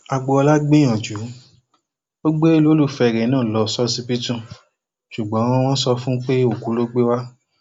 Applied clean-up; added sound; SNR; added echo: none; none; none; none.